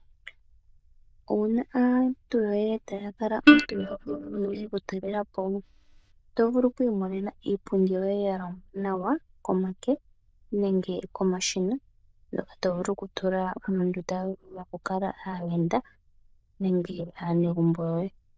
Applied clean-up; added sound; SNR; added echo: neural diffusion model UNIVERSE++.